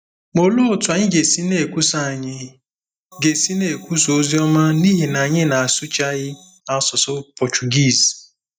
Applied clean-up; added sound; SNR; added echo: neural mask model DeepFilterNet 3.